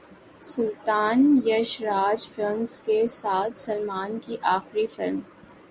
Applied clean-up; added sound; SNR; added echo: none; none; none; none.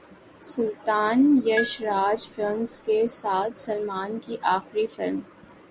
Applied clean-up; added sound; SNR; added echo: none; Marimba, xylophone; 11 dB; none.